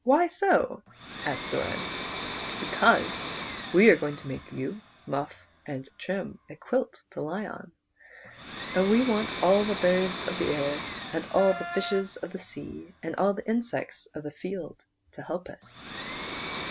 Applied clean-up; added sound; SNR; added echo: none; Wind instrument, woodwind instrument + Domestic sounds, home sounds; 10 dB; none.